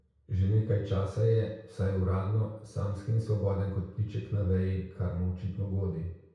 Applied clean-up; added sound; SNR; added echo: none; none; none; reverberation time 0.6 s.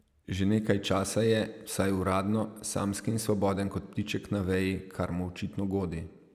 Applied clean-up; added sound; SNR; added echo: none; none; none; none.